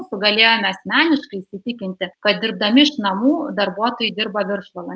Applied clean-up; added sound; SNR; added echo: none; none; none; none.